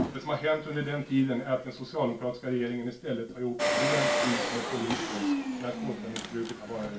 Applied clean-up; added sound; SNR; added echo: none; Engine; 2 dB; reverberation time 0.2 s.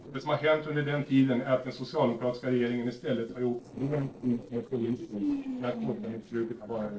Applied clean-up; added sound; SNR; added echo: neural separator model SepFormer DNS4.